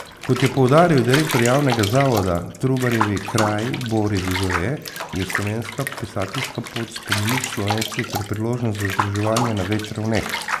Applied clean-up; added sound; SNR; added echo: none; Bathtub (filling or washing) / Water; 7 dB; none.